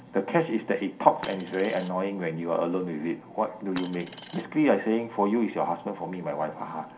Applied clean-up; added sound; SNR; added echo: none; Coin (dropping); 15 dB; reverberation time 0.3 s.